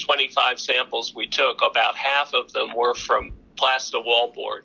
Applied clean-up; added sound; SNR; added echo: none; none; none; none.